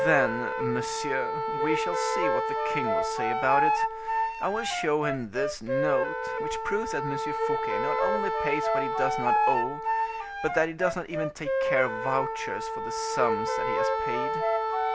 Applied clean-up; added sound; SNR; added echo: none; Wind instrument, woodwind instrument + Wind instrument, woodwind instrument; -3 dB; none.